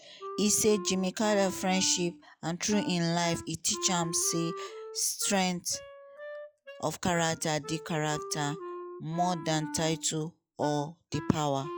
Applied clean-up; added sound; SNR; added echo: classical method log-MMSE.